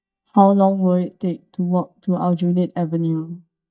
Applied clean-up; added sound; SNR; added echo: neural mask model DeepFilterNet 3.